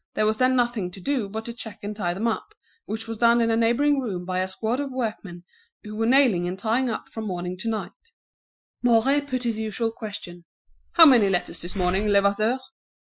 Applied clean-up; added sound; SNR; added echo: classical method Wiener filter.